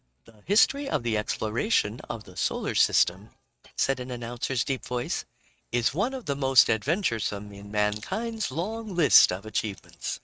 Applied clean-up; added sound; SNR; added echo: neural mask model RNNoise.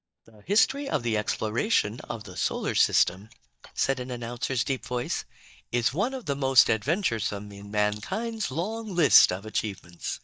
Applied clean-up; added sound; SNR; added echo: neural mask model DeepFilterNet 3.